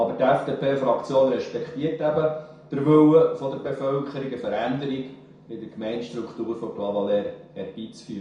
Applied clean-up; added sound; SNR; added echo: none; none; none; reverberation time 0.6 s.